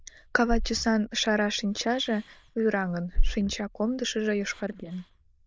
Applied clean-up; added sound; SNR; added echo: neural diffusion model UNIVERSE++.